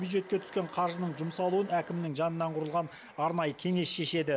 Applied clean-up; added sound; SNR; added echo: none; none; none; none.